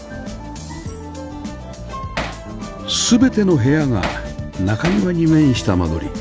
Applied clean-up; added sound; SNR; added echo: none; Hammer; 8 dB; none.